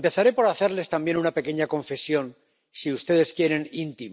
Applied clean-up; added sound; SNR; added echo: none; none; none; none.